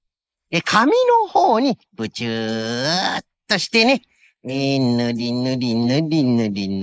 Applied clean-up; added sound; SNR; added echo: neural mask model Resemble Enhance denoiser.